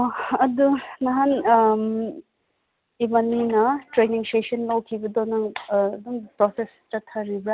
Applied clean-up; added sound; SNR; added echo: none; none; none; none.